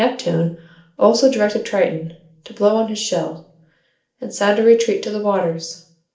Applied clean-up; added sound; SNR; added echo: none; none; none; reverberation time 0.4 s.